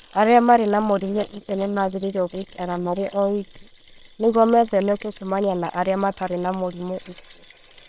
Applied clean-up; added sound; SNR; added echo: neural separator model SepFormer WHAM!.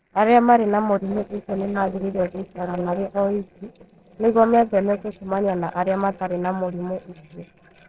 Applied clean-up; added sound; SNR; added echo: neural separator model SepFormer DNS4.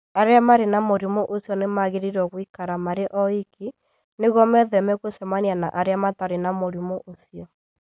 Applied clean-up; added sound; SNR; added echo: none; none; none; none.